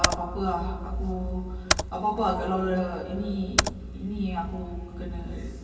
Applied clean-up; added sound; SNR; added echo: none; Computer keyboard; 2 dB; reverberation time 2.4 s.